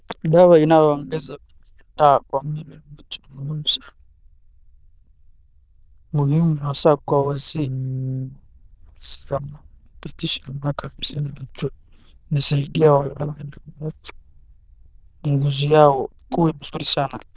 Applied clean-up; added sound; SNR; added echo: neural diffusion model UNIVERSE++.